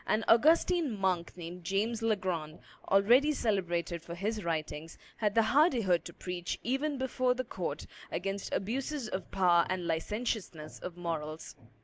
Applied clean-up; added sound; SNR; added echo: none; none; none; none.